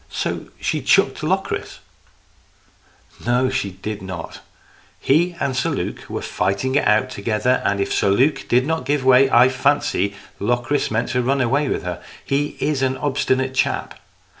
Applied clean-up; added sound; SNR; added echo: none; none; none; none.